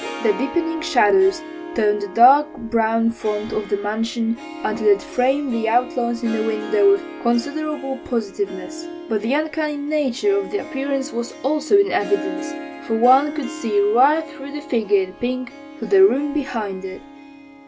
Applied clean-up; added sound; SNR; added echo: none; Harp; 13 dB; none.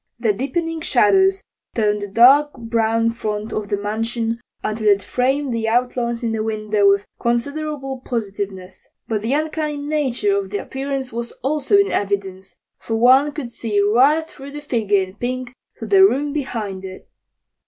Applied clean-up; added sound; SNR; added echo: none; none; none; none.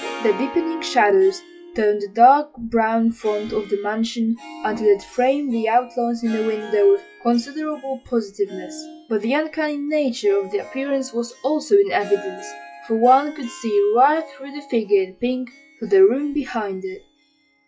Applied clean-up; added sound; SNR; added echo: classical method log-MMSE.